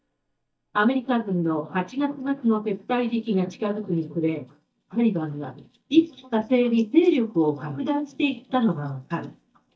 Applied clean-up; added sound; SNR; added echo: neural mask model DeepFilterNet 3.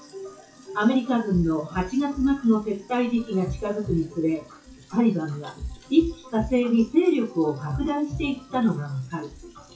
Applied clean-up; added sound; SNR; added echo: classical method WPE with log-MMSE.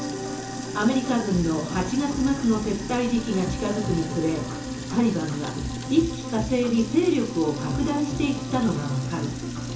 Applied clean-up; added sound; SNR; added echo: none; Sink (filling or washing); 9 dB; reverberation time 0.7 s.